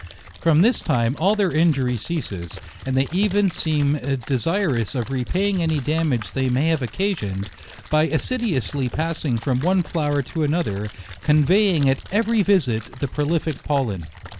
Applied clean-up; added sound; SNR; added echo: none; Splash, splatter + Computer keyboard; 17 dB; none.